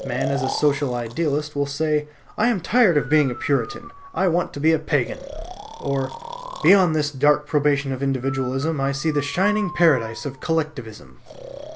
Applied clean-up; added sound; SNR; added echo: none; Breathing; 14 dB; none.